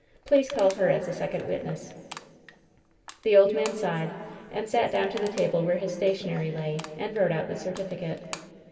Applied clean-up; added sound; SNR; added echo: none; Crushing; 20 dB; reverberation time 2.7 s.